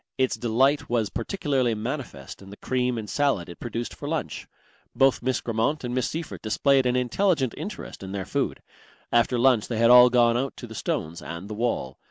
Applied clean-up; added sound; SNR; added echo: none; none; none; none.